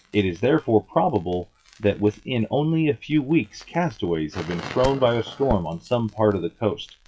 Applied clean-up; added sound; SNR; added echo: classical method WPE with log-MMSE.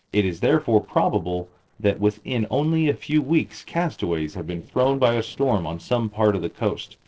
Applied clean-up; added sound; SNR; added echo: neural separator model SepFormer DNS4.